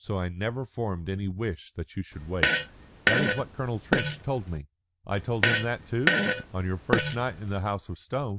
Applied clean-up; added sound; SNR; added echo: none; Fart; -3 dB; none.